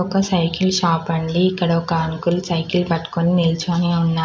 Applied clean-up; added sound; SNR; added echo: none; none; none; none.